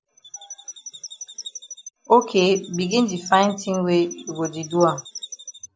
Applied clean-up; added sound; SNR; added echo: none; Chirp, tweet; 16 dB; none.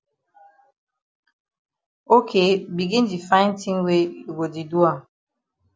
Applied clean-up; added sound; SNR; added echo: none; none; none; none.